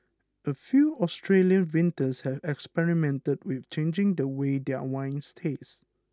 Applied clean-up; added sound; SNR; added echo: none; none; none; none.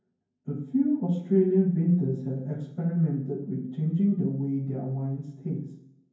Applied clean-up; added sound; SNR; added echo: none; none; none; reverberation time 0.9 s.